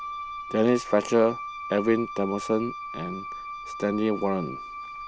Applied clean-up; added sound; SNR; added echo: none; Wind instrument, woodwind instrument; 10 dB; none.